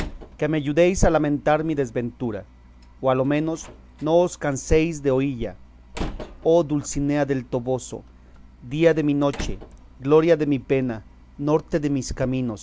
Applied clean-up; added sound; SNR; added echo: none; Slam; 18 dB; none.